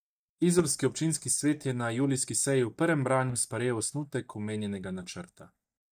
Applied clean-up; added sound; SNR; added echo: neural mask model DeepFilterNet 3.